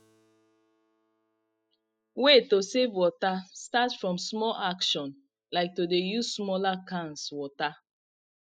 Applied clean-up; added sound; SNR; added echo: classical method spectral subtraction.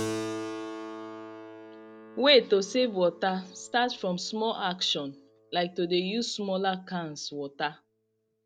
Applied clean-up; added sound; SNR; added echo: none; Keyboard (musical); 13 dB; none.